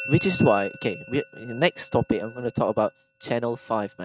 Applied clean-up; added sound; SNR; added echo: neural mask model RNNoise.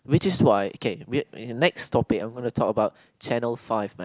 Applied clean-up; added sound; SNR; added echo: none; none; none; none.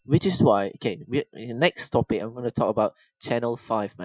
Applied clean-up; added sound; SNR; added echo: classical method Wiener filter.